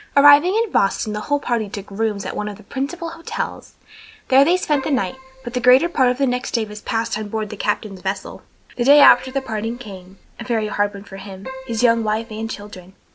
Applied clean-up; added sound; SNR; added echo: none; Keyboard (musical); 16 dB; none.